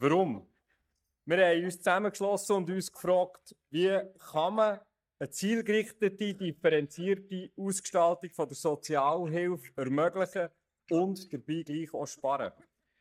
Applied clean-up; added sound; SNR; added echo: neural mask model DeepFilterNet 3.